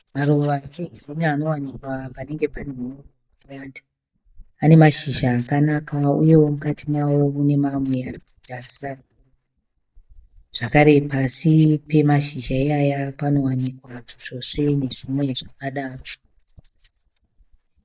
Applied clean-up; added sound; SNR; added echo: neural mask model DeepFilterNet 3.